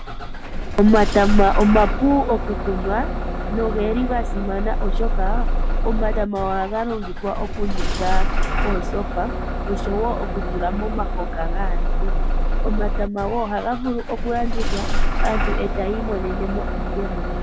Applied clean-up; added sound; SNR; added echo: none; Engine starting / Bus; -3 dB; none.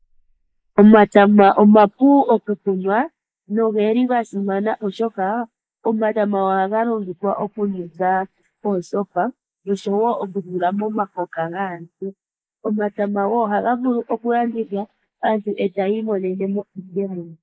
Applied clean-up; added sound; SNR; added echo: neural mask model Resemble Enhance denoiser.